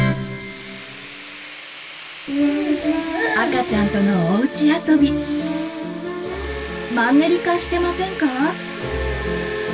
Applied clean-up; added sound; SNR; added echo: none; Tools; 15 dB; reverberation time 0.1 s.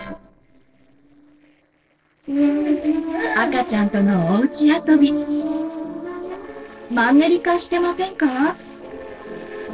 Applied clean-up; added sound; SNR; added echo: neural separator model SepFormer DNS4.